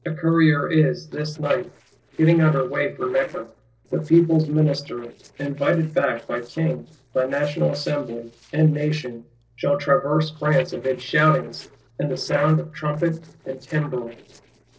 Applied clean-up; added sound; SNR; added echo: neural separator model SepFormer DNS4.